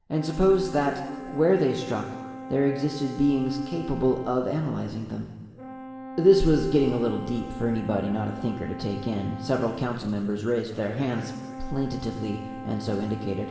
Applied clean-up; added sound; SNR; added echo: none; Brass instrument; 13 dB; reverberation time 1.9 s.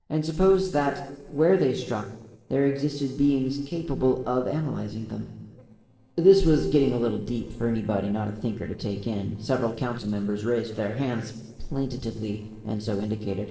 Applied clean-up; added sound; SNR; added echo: neural separator model SepFormer DNS4.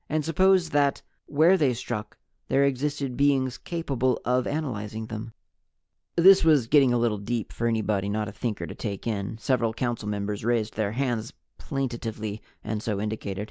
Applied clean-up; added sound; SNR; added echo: none; none; none; none.